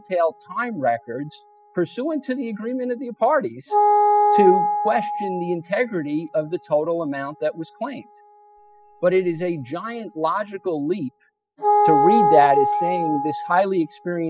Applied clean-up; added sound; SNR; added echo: classical method spectral subtraction.